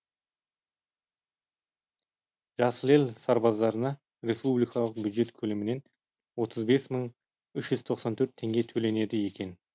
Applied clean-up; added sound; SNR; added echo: none; Rattle (instrument); 15 dB; none.